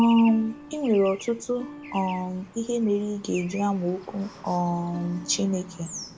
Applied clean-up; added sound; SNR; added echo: none; Traffic noise, roadway noise / Bird + Acoustic guitar; 17 dB; none.